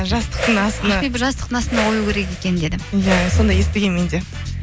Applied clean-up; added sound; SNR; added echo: none; Whoosh, swoosh, swish; 10 dB; none.